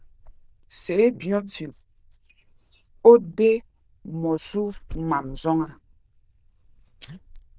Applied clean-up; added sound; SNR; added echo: neural diffusion model UNIVERSE++.